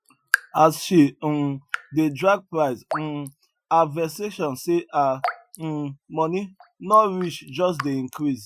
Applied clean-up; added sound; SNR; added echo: classical method Wiener filter.